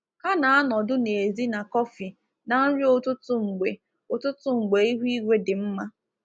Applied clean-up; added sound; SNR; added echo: none; none; none; none.